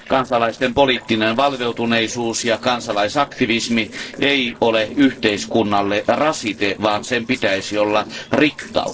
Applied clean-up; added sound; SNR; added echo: neural separator model SepFormer DNS4.